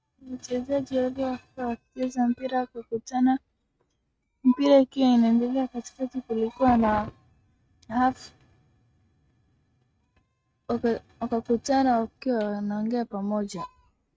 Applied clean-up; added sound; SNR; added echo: neural mask model RNNoise.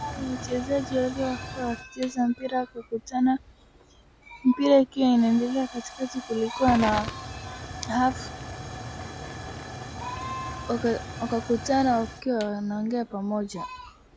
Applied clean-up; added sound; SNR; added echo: none; Tick / Hiss / Explosion / Fire; 12 dB; none.